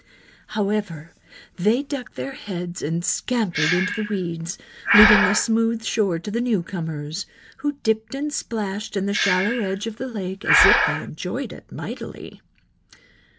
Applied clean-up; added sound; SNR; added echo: none; Breathing; 3 dB; none.